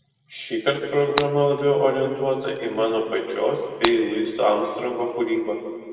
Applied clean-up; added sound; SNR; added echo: none; Shatter; 12 dB; reverberation time 2.2 s.